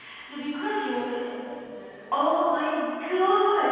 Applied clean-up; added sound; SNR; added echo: none; none; none; reverberation time 2.1 s.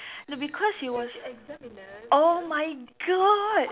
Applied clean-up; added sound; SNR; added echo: none; none; none; none.